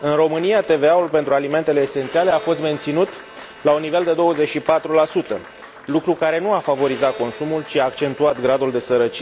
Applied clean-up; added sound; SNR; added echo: none; Applause + Bowed string instrument; 20 dB; none.